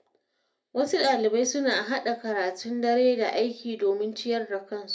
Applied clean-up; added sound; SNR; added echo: none; none; none; reverberation time 0.3 s.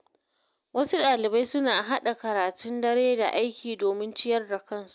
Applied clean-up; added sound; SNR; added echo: none; none; none; none.